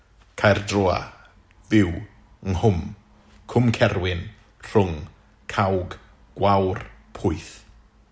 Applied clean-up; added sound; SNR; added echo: none; none; none; none.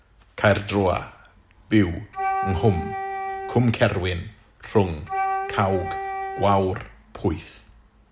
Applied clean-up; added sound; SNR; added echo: none; Wind instrument, woodwind instrument; 6 dB; none.